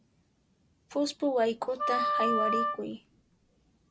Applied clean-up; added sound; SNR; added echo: none; Wind instrument, woodwind instrument; -2 dB; none.